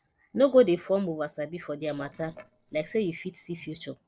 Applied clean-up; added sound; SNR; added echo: neural separator model SepFormer DNS4.